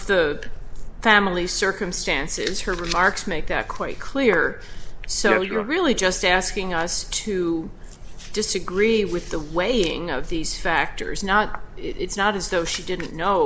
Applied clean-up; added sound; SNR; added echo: none; none; none; none.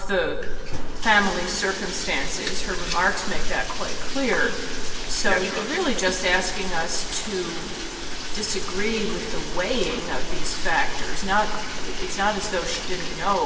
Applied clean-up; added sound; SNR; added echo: none; Bathtub (filling or washing); 11 dB; reverberation time 1.9 s.